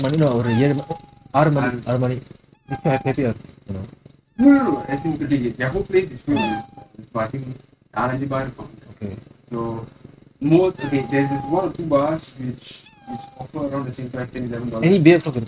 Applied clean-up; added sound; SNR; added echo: neural mask model RNNoise.